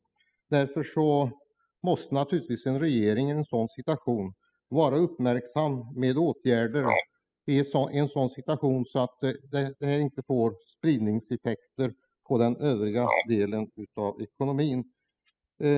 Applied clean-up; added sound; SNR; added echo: classical method spectral subtraction.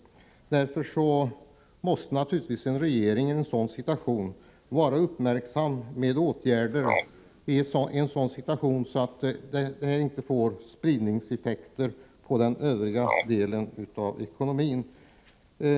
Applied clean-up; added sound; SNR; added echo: none; Frog; 7 dB; none.